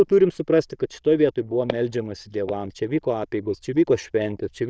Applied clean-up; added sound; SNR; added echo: neural diffusion model UNIVERSE++.